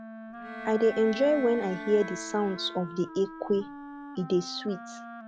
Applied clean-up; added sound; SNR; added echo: none; Wind instrument, woodwind instrument + Bowed string instrument; 11 dB; none.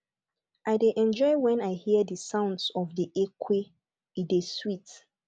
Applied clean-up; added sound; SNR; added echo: none; none; none; none.